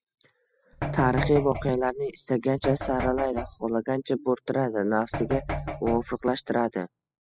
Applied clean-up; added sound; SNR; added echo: classical method spectral subtraction.